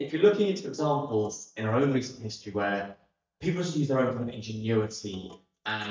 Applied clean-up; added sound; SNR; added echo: neural mask model DeepFilterNet 3.